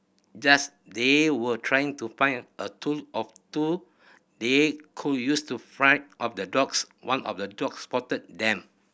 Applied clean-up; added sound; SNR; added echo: none; none; none; none.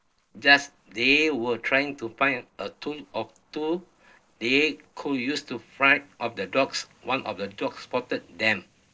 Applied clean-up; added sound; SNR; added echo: neural separator model SepFormer DNS4.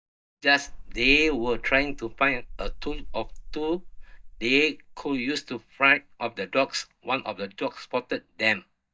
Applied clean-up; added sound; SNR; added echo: neural mask model DeepFilterNet 3.